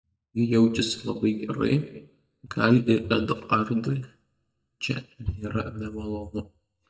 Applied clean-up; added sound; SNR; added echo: neural mask model DeepFilterNet 3.